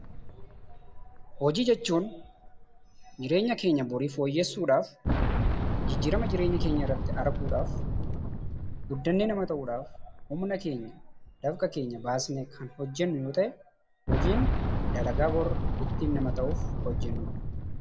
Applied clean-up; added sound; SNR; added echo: none; Boom; 0 dB; none.